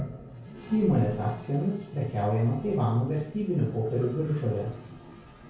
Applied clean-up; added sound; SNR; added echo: none; Toilet flush; 15 dB; reverberation time 0.6 s.